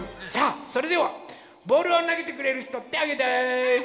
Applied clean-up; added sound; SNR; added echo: none; none; none; none.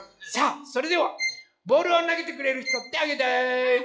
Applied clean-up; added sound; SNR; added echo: classical method log-MMSE.